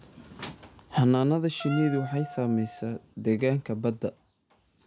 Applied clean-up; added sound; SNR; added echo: none; Wind instrument, woodwind instrument; 15 dB; none.